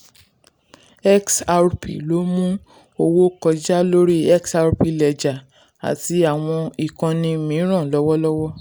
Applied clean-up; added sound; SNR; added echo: none; none; none; none.